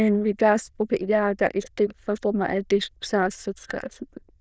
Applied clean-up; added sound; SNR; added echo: neural diffusion model UNIVERSE++.